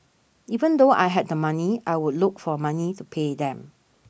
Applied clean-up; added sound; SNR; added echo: none; none; none; none.